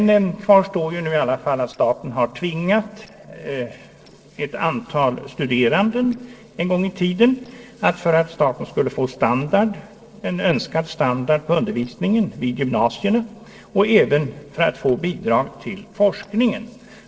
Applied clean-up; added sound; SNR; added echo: neural separator model SepFormer DNS4.